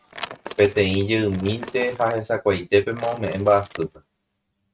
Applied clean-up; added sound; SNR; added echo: neural mask model RNNoise.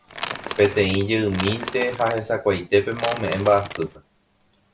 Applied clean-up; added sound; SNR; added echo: none; Crackle / Crushing / Wood; 10 dB; none.